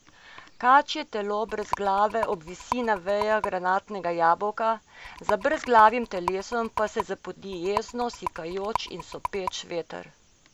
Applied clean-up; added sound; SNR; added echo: none; Rattle; 9 dB; none.